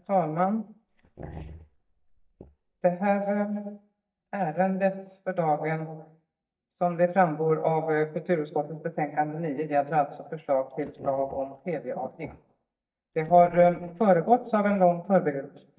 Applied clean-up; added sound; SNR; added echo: neural mask model DeepFilterNet 3.